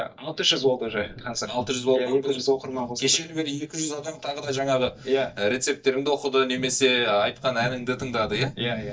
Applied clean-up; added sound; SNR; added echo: neural mask model DeepFilterNet 3.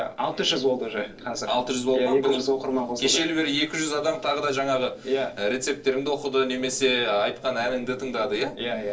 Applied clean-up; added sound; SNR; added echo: neural separator model SepFormer DNS4.